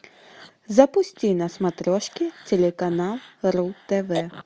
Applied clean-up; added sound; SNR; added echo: none; none; none; none.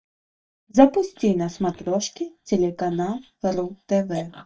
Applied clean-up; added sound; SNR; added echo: neural mask model DeepFilterNet 3.